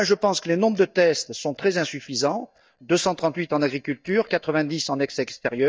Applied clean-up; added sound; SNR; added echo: neural mask model DeepFilterNet 3.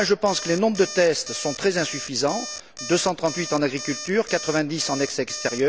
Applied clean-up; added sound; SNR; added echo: none; Alarm; 11 dB; none.